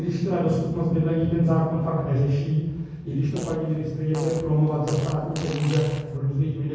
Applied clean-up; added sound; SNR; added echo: none; Fart; 16 dB; reverberation time 1.3 s.